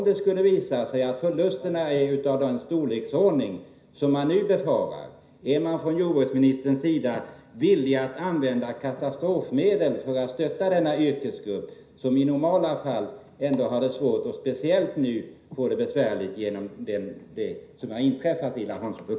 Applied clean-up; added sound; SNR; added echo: none; Wind instrument, woodwind instrument; 19 dB; reverberation time 0.5 s.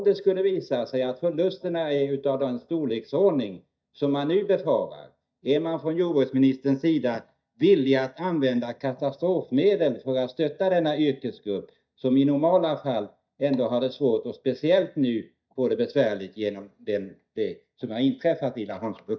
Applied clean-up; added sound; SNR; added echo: neural mask model DeepFilterNet 3.